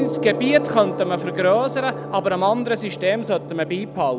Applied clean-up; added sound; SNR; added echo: none; Gong; 8 dB; none.